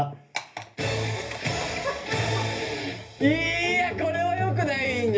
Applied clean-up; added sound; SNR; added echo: none; none; none; reverberation time 0.3 s.